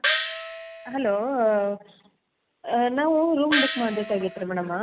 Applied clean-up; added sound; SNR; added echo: none; Gong; 1 dB; none.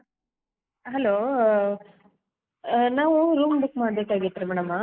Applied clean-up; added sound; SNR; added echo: neural mask model Resemble Enhance denoiser.